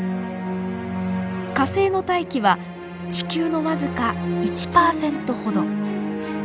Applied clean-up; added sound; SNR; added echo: none; none; none; none.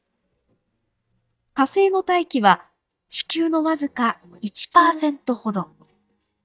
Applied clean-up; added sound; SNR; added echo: neural mask model DeepFilterNet 3.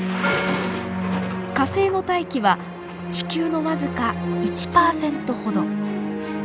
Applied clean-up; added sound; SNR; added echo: none; Gong + Thunder; 10 dB; none.